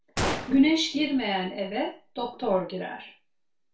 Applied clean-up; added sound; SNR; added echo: none; Gunshot, gunfire; 8 dB; reverberation time 0.3 s.